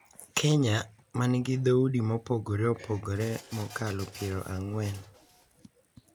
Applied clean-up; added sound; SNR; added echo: none; Printer; 19 dB; none.